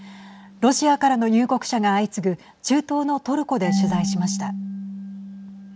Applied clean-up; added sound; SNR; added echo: none; Marimba, xylophone / Wood; 7 dB; none.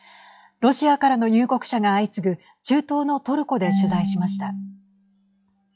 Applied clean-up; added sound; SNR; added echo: classical method log-MMSE.